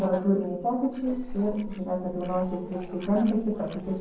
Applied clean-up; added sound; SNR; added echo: neural separator model SepFormer DNS4.